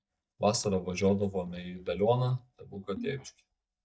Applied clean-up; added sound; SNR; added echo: neural mask model DeepFilterNet 3.